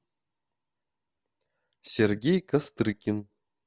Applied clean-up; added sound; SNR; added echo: none; none; none; none.